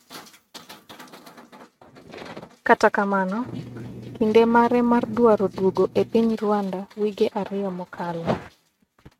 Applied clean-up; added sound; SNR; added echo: neural mask model RNNoise.